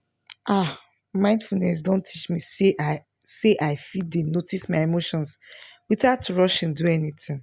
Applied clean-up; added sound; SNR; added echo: none; none; none; none.